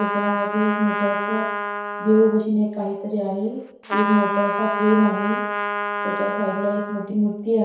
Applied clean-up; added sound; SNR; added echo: none; Trumpet; 4 dB; reverberation time 0.7 s.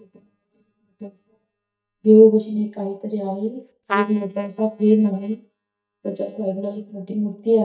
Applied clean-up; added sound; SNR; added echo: neural mask model DeepFilterNet 3.